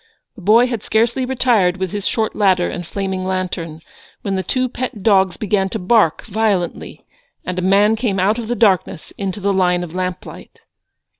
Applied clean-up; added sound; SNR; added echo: none; none; none; none.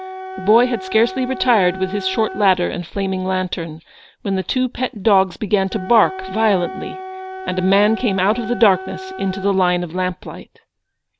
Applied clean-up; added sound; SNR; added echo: none; Wind instrument, woodwind instrument; 13 dB; none.